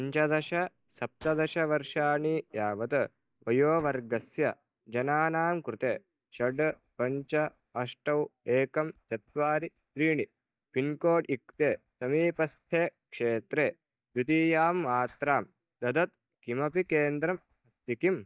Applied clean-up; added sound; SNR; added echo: neural mask model DeepFilterNet 3.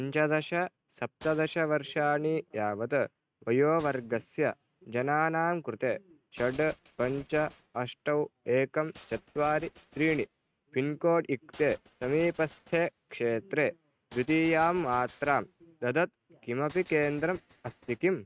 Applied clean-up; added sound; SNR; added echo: neural mask model RNNoise.